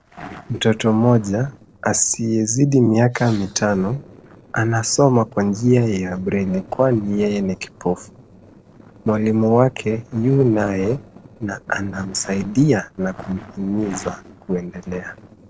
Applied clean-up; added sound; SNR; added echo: neural separator model SepFormer DNS4.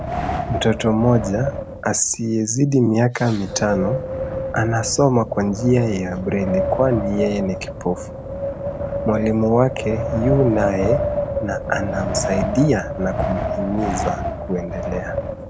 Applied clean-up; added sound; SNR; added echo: none; Wind; 4 dB; none.